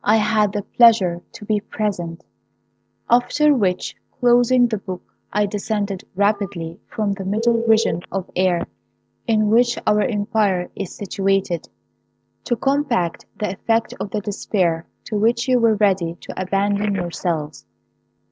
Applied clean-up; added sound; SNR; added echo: neural separator model SepFormer DNS4.